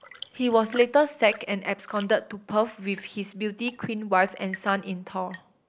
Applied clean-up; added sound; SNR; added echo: neural mask model Resemble Enhance denoiser.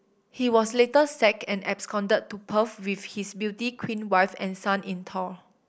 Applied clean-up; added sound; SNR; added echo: none; none; none; none.